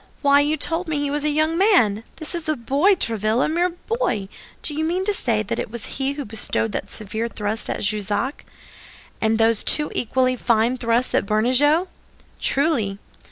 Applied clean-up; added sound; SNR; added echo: none; none; none; none.